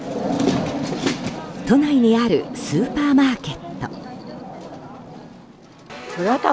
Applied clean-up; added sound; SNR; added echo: none; none; none; none.